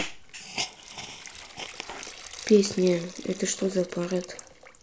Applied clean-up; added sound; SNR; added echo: none; Hiss; 12 dB; none.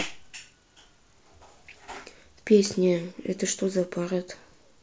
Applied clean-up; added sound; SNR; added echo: none; none; none; none.